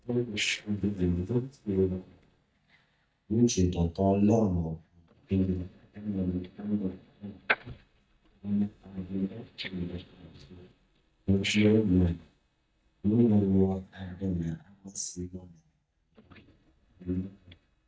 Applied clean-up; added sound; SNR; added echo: neural mask model DeepFilterNet 3.